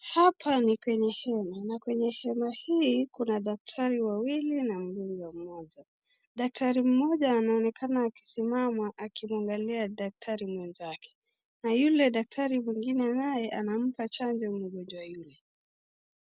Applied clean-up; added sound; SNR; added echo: none; none; none; none.